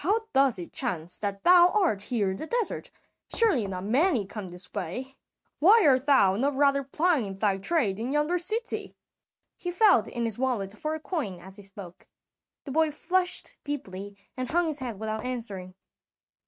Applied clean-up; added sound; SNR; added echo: neural mask model RNNoise.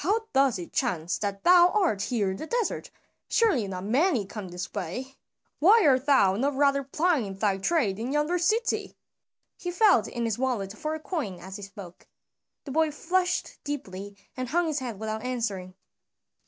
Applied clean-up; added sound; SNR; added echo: none; none; none; none.